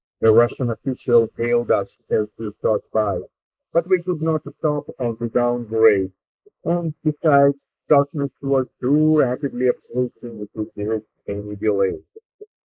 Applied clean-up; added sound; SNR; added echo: neural mask model Resemble Enhance denoiser.